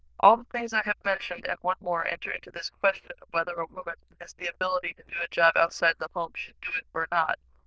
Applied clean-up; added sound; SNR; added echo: neural diffusion model UNIVERSE++.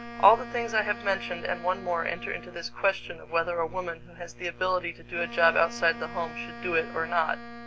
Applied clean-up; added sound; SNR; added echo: none; Wind instrument, woodwind instrument; 15 dB; none.